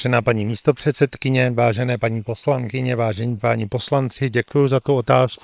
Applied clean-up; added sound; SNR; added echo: neural separator model SepFormer WHAM!.